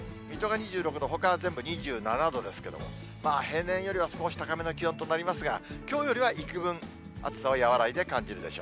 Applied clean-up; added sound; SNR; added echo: none; none; none; none.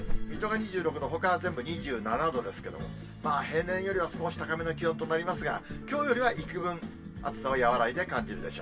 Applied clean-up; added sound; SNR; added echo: none; Alarm / Insect; 9 dB; reverberation time 0.1 s.